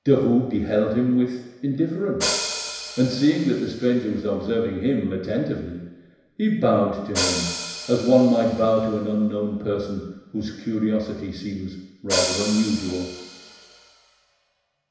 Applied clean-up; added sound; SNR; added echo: none; Hi-hat; 11 dB; reverberation time 1.0 s.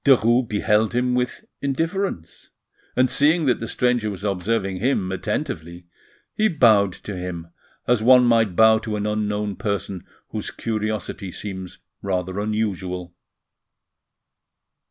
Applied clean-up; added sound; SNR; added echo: none; none; none; none.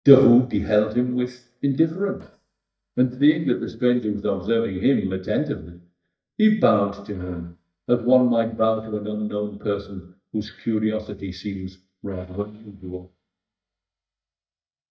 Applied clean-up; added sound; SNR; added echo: neural mask model DeepFilterNet 3.